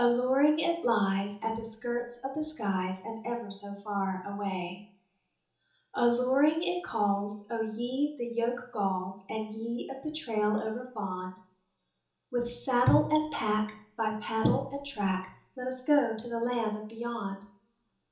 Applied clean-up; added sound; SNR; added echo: none; none; none; reverberation time 1.2 s.